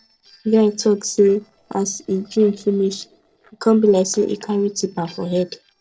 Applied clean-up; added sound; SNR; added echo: neural separator model SepFormer DNS4.